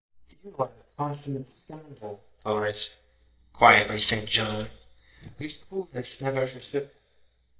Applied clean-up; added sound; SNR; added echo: neural mask model DeepFilterNet 3.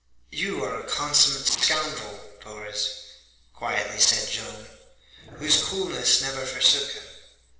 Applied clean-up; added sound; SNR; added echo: neural separator model SepFormer DNS4.